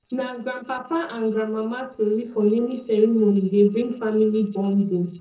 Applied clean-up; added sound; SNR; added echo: neural separator model SepFormer DNS4.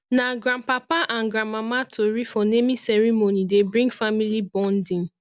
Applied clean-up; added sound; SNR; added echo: none; none; none; none.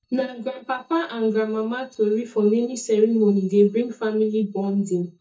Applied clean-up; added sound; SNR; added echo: neural mask model DeepFilterNet 3.